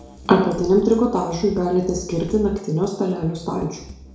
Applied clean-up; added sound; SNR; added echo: none; Drum kit; 18 dB; reverberation time 0.6 s.